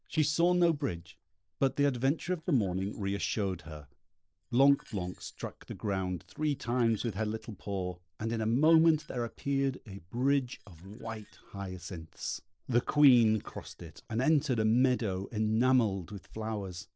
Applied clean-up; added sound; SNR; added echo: neural separator model SepFormer DNS4.